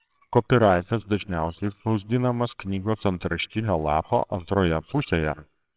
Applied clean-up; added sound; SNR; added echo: neural separator model SepFormer WHAMR!.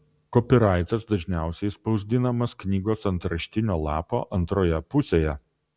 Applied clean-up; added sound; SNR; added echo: none; none; none; none.